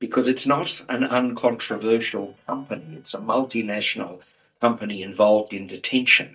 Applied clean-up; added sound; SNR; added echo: neural mask model DeepFilterNet 3.